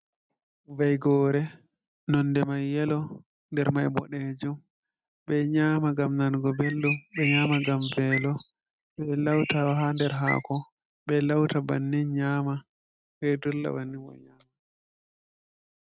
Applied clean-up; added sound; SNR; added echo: neural mask model RNNoise.